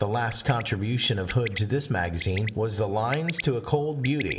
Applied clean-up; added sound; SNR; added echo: none; Bird; 14 dB; reverberation time 1.0 s.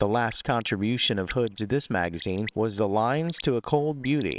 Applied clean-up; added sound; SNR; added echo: neural separator model SepFormer WHAMR!.